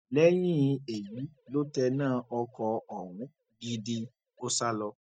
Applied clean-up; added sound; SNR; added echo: neural mask model DeepFilterNet 3.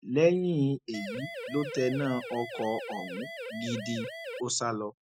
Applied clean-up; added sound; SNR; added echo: classical method spectral subtraction.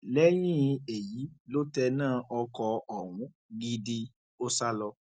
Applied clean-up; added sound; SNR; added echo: none; none; none; none.